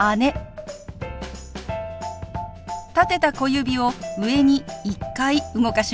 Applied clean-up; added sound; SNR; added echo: none; none; none; none.